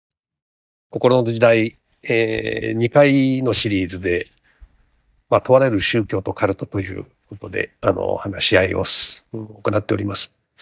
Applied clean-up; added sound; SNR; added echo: neural mask model DeepFilterNet 3.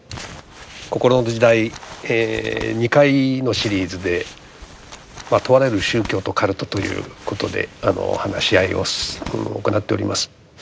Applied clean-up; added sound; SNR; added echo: none; Crumpling, crinkling; 17 dB; none.